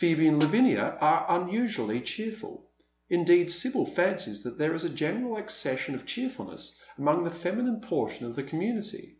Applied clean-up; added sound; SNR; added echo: none; Snare drum; 15 dB; none.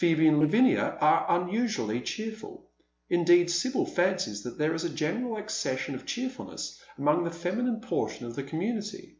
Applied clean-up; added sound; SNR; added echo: neural separator model SepFormer DNS4.